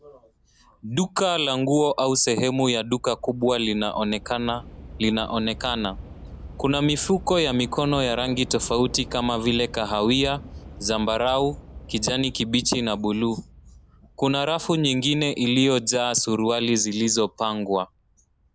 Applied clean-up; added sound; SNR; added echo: none; Subway, metro, underground / Train; 18 dB; none.